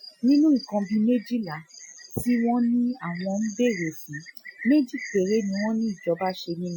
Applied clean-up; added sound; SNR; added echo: classical method Wiener filter.